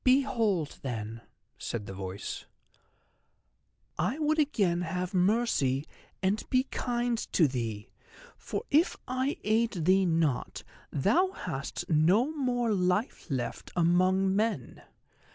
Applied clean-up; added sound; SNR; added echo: none; none; none; none.